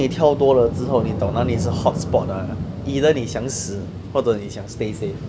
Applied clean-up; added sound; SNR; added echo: none; none; none; none.